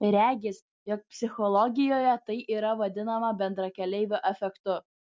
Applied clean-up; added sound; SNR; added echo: none; none; none; none.